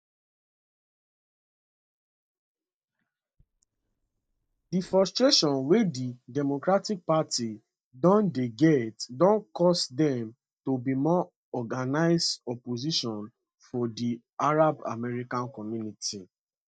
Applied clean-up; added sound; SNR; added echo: neural mask model DeepFilterNet 3.